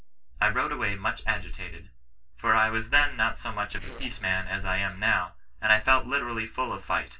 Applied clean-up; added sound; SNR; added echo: neural separator model SepFormer DNS4.